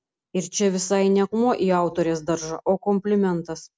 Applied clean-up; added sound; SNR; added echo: none; none; none; none.